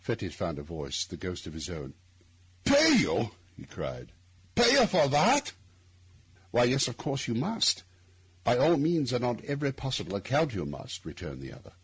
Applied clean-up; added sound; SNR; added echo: none; none; none; none.